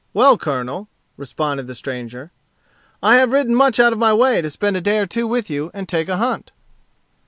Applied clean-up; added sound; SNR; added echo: none; none; none; none.